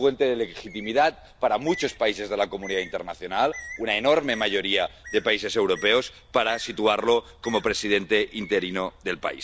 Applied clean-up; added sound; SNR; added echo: none; Bird; 20 dB; none.